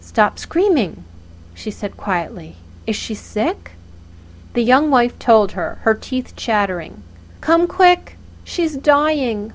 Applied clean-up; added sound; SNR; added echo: none; none; none; none.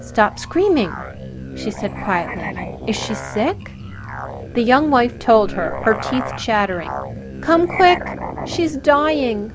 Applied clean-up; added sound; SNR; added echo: none; Musical instrument; 10 dB; none.